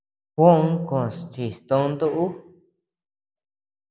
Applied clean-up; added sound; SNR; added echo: none; none; none; none.